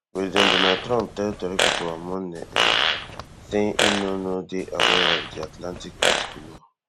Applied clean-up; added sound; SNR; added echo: none; Fart; -4 dB; none.